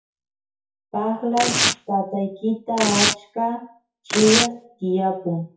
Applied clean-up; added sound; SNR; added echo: classical method WPE with log-MMSE.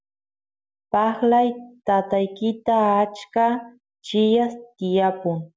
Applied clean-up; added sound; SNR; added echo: none; none; none; none.